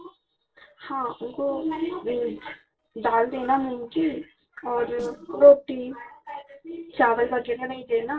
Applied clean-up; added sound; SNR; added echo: neural separator model SepFormer DNS4.